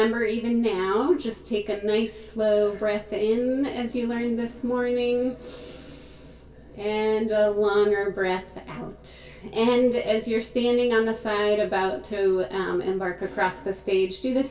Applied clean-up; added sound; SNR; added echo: none; none; none; reverberation time 0.2 s.